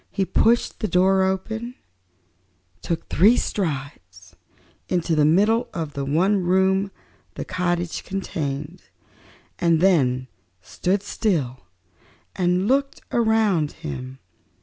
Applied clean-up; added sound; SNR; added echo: none; none; none; none.